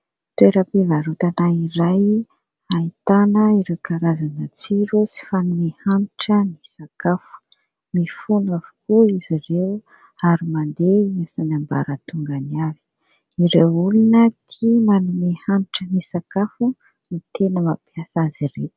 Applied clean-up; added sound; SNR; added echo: none; none; none; none.